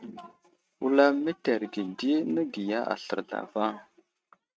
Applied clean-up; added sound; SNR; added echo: neural mask model RNNoise.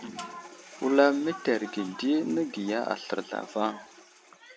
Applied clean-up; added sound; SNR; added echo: none; Toilet flush; 19 dB; none.